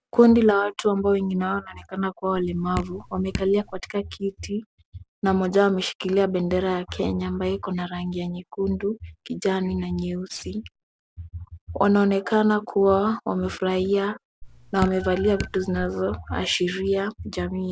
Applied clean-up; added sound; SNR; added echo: none; Drip; 10 dB; none.